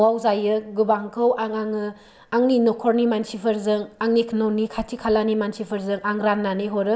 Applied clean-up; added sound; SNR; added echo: none; none; none; none.